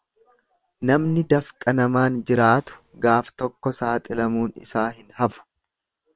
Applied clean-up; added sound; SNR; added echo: neural separator model SepFormer WHAM!.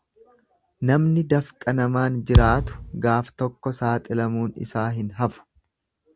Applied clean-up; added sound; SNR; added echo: none; Thump, thud; -2 dB; none.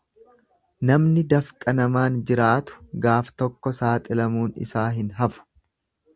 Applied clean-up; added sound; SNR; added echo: none; none; none; none.